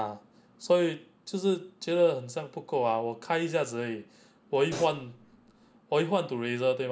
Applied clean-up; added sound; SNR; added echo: none; Hi-hat; 15 dB; none.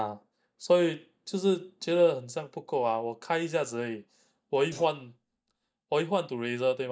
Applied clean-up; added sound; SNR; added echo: neural mask model DeepFilterNet 3.